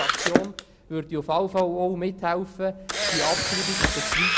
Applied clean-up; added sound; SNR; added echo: none; Camera; -1 dB; none.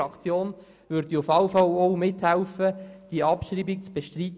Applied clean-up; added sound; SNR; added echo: none; none; none; none.